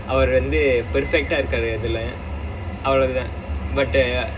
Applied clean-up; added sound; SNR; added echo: none; none; none; reverberation time 0.2 s.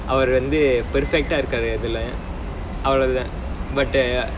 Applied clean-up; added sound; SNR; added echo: none; none; none; none.